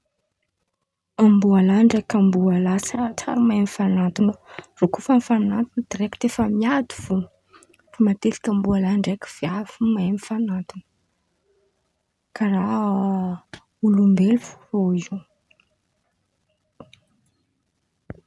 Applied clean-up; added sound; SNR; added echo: none; none; none; none.